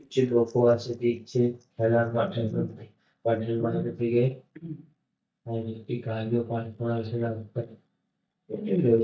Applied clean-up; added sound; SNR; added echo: neural mask model DeepFilterNet 3.